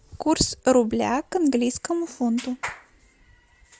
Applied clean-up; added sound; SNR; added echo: none; none; none; none.